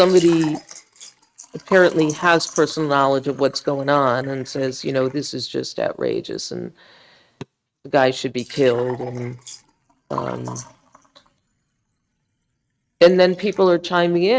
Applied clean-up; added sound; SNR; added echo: neural mask model RNNoise.